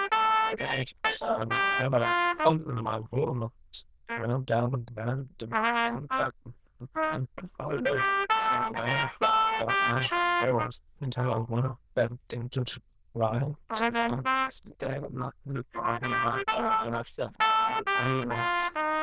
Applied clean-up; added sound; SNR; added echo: neural diffusion model UNIVERSE++.